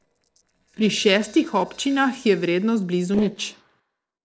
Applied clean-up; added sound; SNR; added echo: neural separator model SepFormer DNS4.